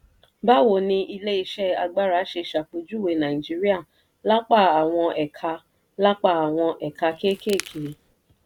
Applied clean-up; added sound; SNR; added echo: none; Crackle; 17 dB; none.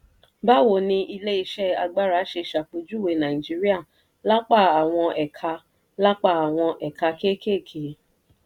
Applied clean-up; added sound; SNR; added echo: none; none; none; none.